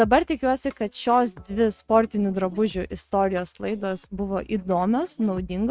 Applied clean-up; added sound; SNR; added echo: neural mask model RNNoise.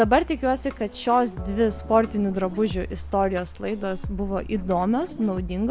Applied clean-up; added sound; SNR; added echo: none; Bird; 18 dB; none.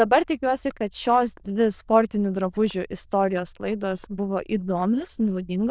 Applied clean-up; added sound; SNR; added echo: neural diffusion model UNIVERSE++.